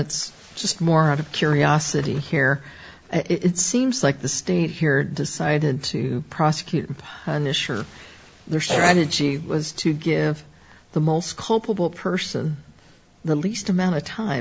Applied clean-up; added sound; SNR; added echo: none; none; none; none.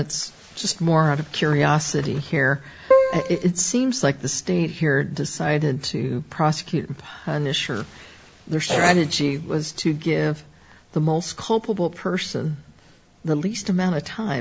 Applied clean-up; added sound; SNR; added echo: none; Keyboard (musical); -5 dB; none.